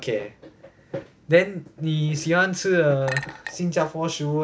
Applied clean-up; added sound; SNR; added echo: none; Chink, clink; 12 dB; none.